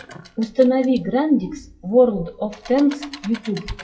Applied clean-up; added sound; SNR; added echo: classical method WPE with log-MMSE.